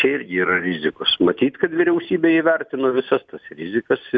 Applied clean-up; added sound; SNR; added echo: none; none; none; none.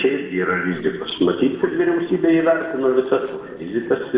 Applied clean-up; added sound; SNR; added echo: neural separator model SepFormer DNS4.